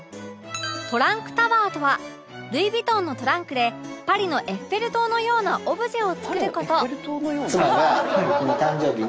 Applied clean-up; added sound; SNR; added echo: none; none; none; none.